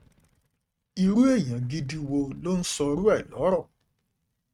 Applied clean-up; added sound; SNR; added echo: neural mask model RNNoise.